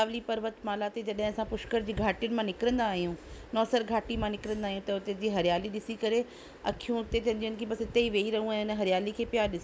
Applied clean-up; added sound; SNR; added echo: none; none; none; none.